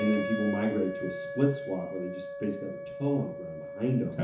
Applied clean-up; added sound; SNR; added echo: none; Wind instrument, woodwind instrument; 7 dB; reverberation time 0.9 s.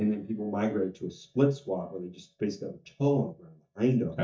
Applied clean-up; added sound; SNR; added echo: neural mask model DeepFilterNet 3.